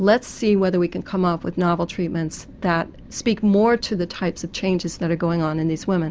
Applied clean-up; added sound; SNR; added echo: none; none; none; none.